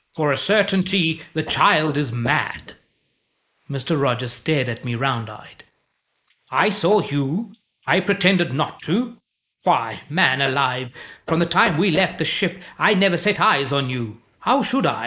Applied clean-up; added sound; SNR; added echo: neural mask model Resemble Enhance denoiser.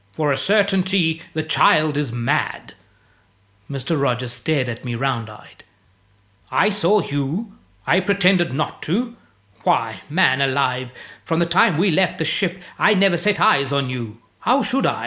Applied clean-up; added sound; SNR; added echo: none; none; none; none.